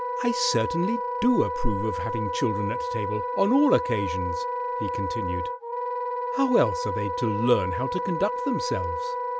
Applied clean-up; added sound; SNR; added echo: none; Wind instrument, woodwind instrument; 2 dB; none.